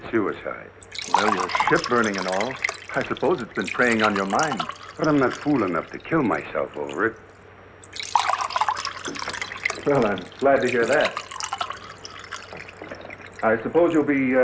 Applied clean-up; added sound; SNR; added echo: none; Liquid; 6 dB; none.